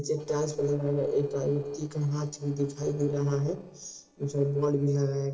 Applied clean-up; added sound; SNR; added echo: neural separator model SepFormer DNS4.